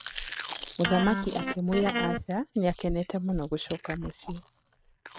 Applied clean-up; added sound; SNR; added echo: neural mask model RNNoise.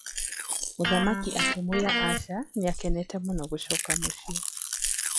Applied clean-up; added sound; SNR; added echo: classical method log-MMSE.